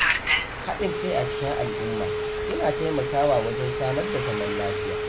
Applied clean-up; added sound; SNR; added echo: none; Telephone; -1 dB; none.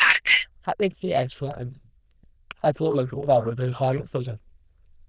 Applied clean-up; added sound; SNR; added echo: neural diffusion model UNIVERSE++.